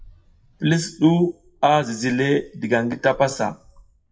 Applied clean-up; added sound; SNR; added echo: classical method WPE with log-MMSE.